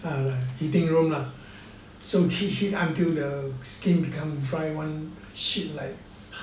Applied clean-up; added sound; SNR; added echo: none; none; none; none.